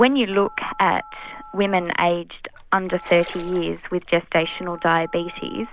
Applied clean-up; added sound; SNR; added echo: none; Splash, splatter + Telephone; 20 dB; none.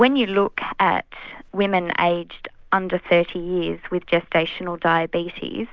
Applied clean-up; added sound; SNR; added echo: none; none; none; none.